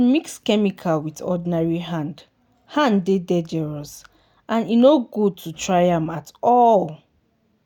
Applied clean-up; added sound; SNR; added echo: none; none; none; none.